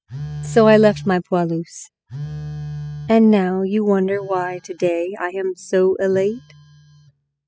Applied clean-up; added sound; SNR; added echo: classical method spectral subtraction.